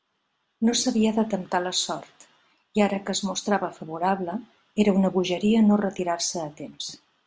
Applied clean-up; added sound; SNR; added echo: none; none; none; none.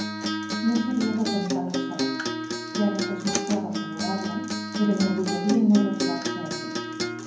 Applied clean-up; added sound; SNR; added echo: none; Acoustic guitar; 1 dB; reverberation time 0.9 s.